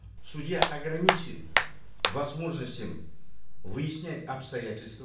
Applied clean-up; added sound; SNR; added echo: none; Hands; -5 dB; reverberation time 0.4 s.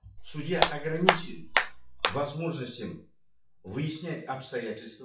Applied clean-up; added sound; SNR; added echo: classical method WPE with log-MMSE.